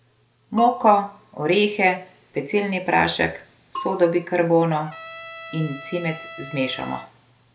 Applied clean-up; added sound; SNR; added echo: none; Trumpet + Bell / Percussion; 16 dB; none.